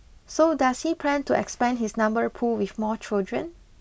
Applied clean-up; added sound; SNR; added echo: none; none; none; none.